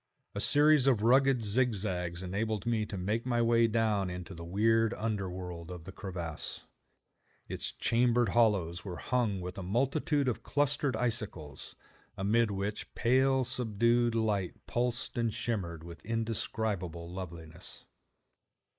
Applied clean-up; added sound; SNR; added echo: neural mask model Resemble Enhance denoiser.